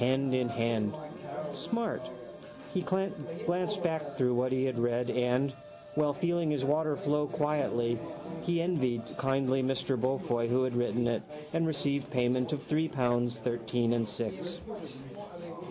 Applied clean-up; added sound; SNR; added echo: none; none; none; none.